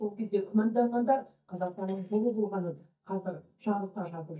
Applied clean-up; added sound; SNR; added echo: neural mask model DeepFilterNet 3.